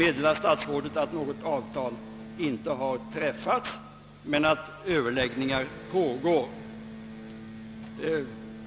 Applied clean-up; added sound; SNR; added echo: none; Electric guitar; 14 dB; none.